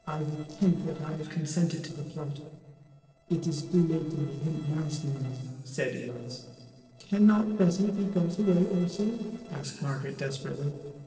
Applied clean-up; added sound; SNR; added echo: neural separator model SepFormer DNS4.